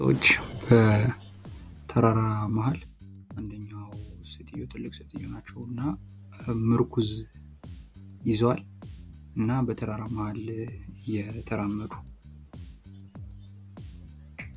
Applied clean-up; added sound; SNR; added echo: none; Bass guitar; 16 dB; none.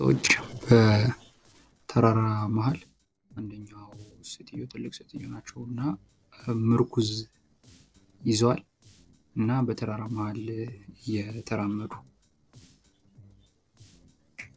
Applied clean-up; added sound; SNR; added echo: neural separator model SepFormer DNS4.